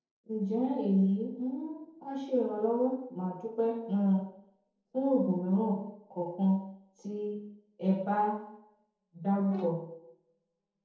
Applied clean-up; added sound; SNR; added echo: neural separator model SepFormer DNS4.